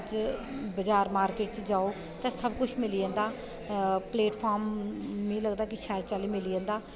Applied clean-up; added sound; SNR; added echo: none; none; none; none.